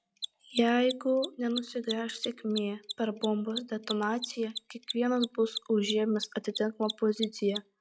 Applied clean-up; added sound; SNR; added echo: classical method log-MMSE.